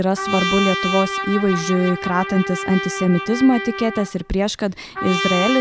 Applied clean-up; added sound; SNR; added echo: none; Trumpet; 6 dB; none.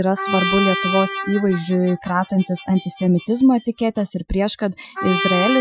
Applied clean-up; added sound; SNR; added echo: classical method Wiener filter.